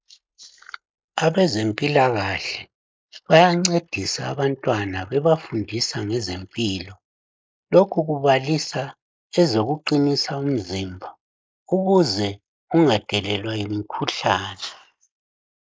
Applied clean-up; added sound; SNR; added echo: neural mask model Resemble Enhance denoiser.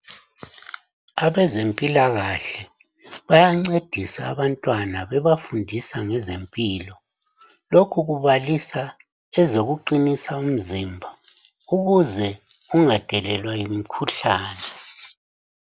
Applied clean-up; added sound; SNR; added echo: none; none; none; none.